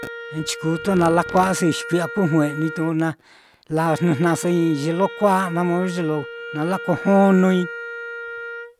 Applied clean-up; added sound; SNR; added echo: none; Wind instrument, woodwind instrument; 12 dB; none.